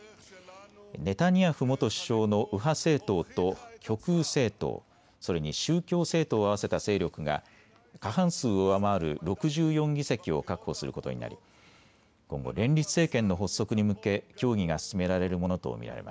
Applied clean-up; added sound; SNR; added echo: none; none; none; none.